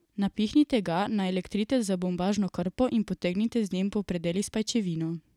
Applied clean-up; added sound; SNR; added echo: none; none; none; none.